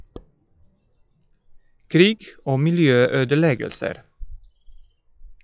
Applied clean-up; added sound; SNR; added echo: classical method log-MMSE.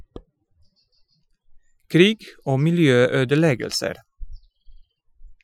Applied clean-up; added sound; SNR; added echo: classical method Wiener filter.